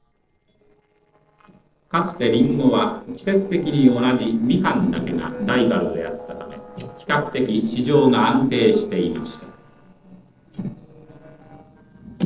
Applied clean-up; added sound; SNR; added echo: neural separator model SepFormer DNS4.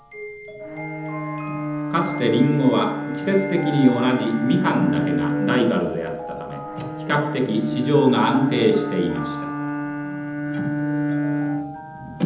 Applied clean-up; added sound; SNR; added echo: none; Bowed string instrument; 5 dB; reverberation time 0.9 s.